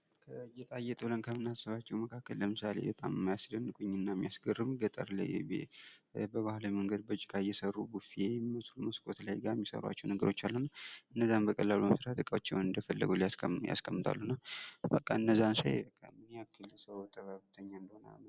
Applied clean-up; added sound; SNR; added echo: none; none; none; none.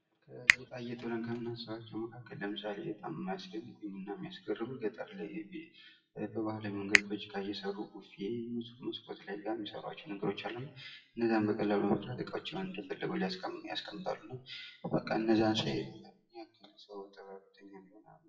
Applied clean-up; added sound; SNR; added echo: classical method WPE with log-MMSE.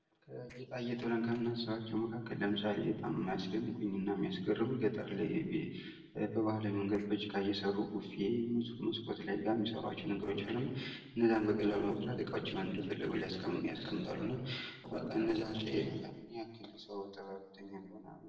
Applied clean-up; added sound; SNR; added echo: neural separator model SepFormer DNS4.